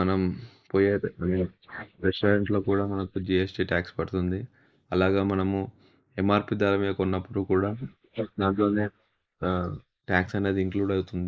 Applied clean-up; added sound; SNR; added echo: neural mask model Resemble Enhance denoiser.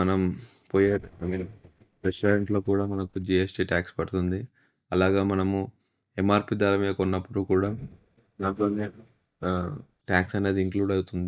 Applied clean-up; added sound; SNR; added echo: neural mask model DeepFilterNet 3.